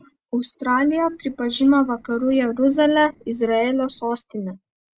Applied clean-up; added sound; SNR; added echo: neural separator model SepFormer DNS4.